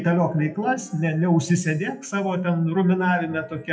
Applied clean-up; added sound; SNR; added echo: classical method WPE with log-MMSE.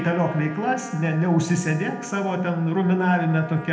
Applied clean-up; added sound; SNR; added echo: none; Trumpet; 18 dB; reverberation time 0.7 s.